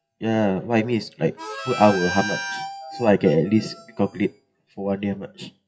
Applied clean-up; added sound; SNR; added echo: classical method WPE with log-MMSE.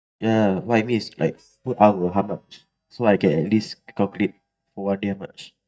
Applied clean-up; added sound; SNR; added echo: neural mask model DeepFilterNet 3.